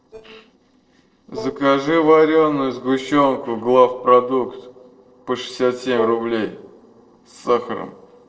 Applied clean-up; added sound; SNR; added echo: neural separator model SepFormer DNS4.